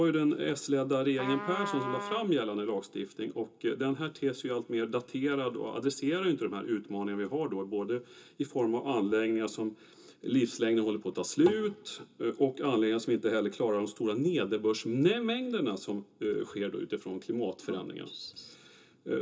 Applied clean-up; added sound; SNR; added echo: none; Trumpet; 7 dB; reverberation time 0.2 s.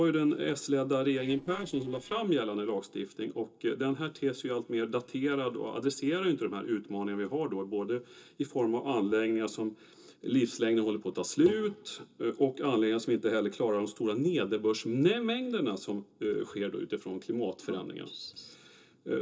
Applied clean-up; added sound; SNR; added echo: neural separator model SepFormer DNS4.